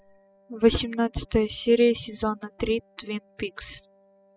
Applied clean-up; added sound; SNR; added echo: classical method spectral subtraction.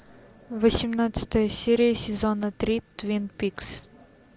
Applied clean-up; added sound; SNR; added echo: none; none; none; none.